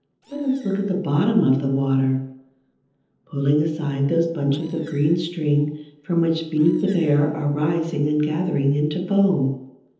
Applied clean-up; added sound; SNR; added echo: neural separator model SepFormer DNS4.